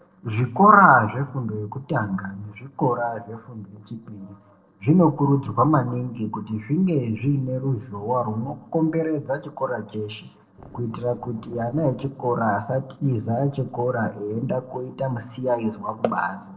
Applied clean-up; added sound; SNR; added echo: neural separator model SepFormer DNS4.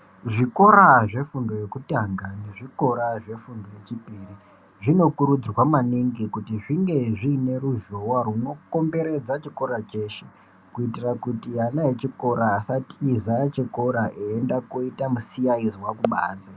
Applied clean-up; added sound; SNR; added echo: none; none; none; none.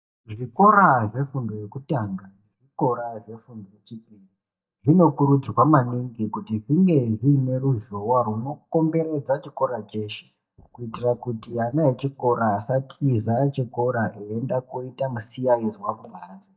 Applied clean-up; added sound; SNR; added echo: neural mask model DeepFilterNet 3.